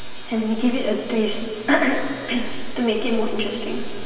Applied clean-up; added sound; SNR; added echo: none; none; none; reverberation time 2.4 s.